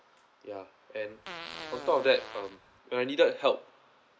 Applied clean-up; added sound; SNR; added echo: none; Fart; 12 dB; none.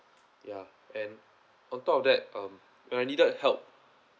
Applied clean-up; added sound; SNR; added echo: none; none; none; none.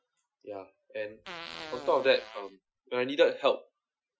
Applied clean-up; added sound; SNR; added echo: classical method Wiener filter.